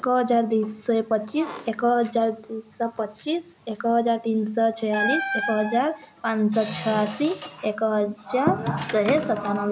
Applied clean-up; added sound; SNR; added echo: none; Squeak; 10 dB; none.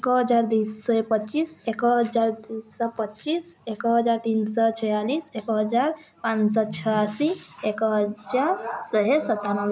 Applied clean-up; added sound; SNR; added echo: none; none; none; none.